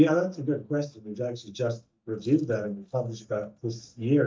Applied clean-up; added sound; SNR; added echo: neural mask model DeepFilterNet 3.